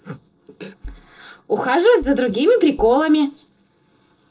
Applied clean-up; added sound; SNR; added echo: neural separator model SepFormer DNS4.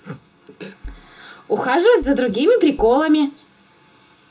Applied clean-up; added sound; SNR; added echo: none; Bass drum; 19 dB; reverberation time 0.2 s.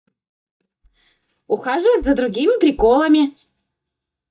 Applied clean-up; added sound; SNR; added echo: neural mask model DeepFilterNet 3.